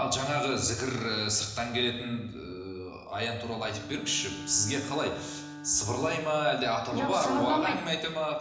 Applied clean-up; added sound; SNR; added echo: none; Bowed string instrument; 17 dB; reverberation time 1.0 s.